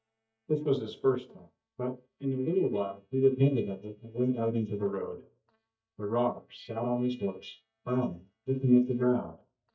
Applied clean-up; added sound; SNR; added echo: neural mask model DeepFilterNet 3.